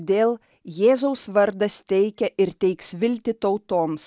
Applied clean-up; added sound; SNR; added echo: none; none; none; none.